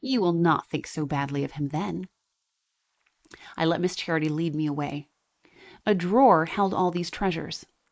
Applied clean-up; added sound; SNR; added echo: neural mask model Resemble Enhance denoiser.